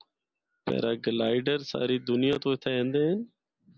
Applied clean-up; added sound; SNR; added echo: none; none; none; none.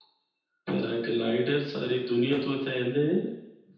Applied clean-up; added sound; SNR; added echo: none; none; none; reverberation time 0.9 s.